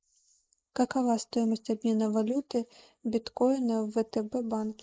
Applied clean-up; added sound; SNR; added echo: neural mask model Resemble Enhance denoiser.